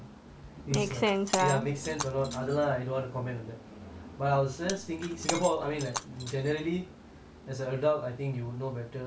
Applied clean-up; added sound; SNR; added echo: none; Shatter; 11 dB; none.